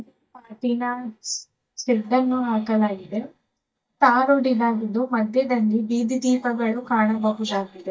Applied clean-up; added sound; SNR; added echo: neural mask model DeepFilterNet 3.